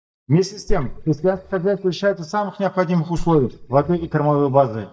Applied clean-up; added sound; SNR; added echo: neural mask model DeepFilterNet 3.